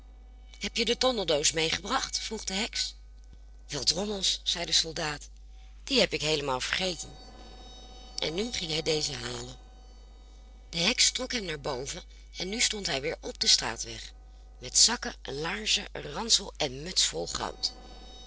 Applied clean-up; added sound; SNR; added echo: neural separator model SepFormer DNS4.